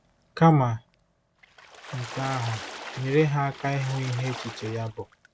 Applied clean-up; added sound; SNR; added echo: none; Water / Splash, splatter; 14 dB; none.